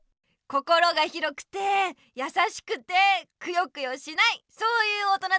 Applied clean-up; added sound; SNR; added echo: none; none; none; none.